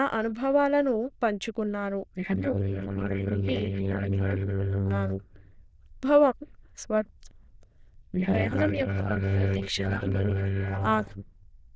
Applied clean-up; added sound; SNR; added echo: neural diffusion model UNIVERSE++.